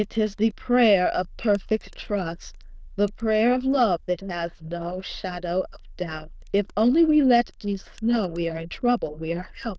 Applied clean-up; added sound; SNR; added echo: neural diffusion model UNIVERSE++.